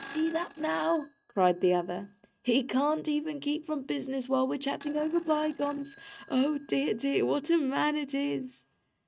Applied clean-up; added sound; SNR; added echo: neural mask model RNNoise.